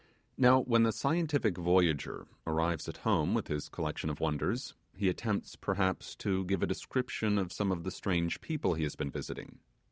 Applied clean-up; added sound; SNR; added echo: none; none; none; none.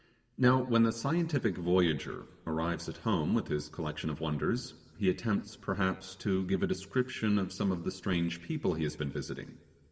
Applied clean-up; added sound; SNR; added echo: none; none; none; reverberation time 1.3 s.